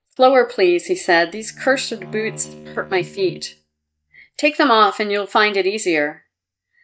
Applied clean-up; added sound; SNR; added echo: neural mask model DeepFilterNet 3.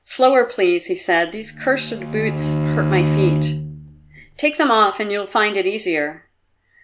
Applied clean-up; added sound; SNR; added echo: none; Bowed string instrument; 2 dB; none.